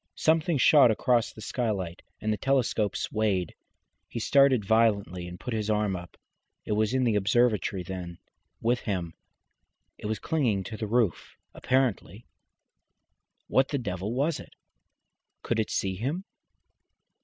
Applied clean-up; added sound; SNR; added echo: none; none; none; none.